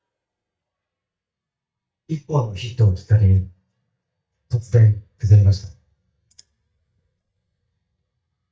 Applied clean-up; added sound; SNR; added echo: neural mask model DeepFilterNet 3.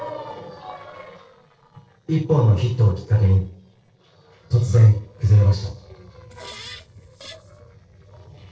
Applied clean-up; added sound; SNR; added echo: neural separator model SepFormer DNS4.